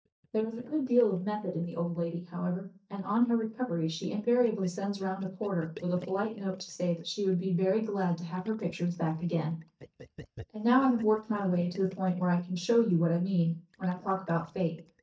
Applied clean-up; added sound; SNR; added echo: neural mask model DeepFilterNet 3.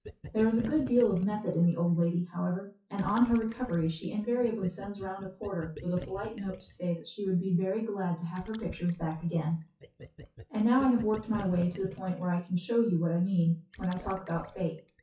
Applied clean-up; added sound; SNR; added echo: classical method WPE with log-MMSE.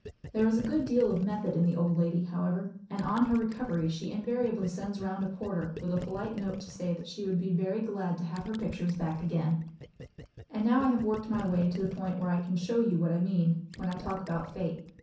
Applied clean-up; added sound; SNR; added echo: none; Gurgling; 17 dB; reverberation time 0.6 s.